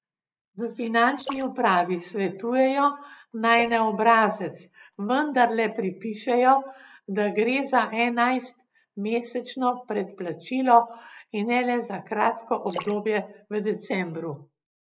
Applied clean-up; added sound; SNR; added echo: neural mask model Resemble Enhance denoiser.